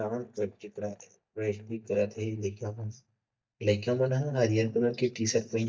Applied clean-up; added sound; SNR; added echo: neural mask model DeepFilterNet 3.